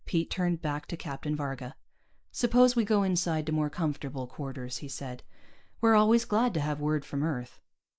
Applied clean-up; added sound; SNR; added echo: neural mask model Resemble Enhance denoiser.